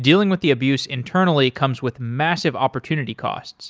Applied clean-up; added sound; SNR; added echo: none; none; none; none.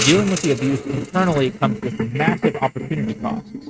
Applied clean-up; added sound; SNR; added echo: neural mask model RNNoise.